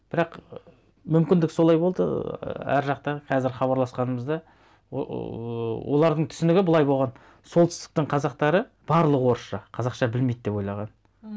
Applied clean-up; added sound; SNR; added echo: none; none; none; none.